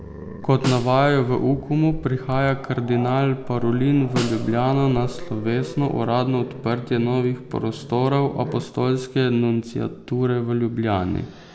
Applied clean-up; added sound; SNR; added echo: none; Growling + Snare drum; 13 dB; none.